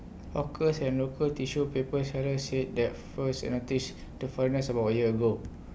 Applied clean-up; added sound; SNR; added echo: none; none; none; none.